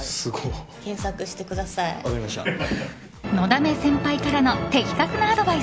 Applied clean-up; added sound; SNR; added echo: none; none; none; none.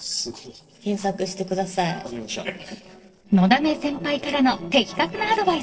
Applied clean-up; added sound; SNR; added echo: neural separator model SepFormer DNS4.